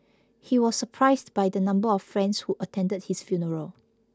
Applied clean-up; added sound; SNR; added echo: none; none; none; none.